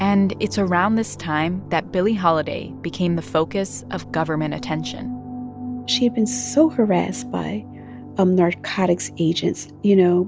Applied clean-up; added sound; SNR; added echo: none; none; none; none.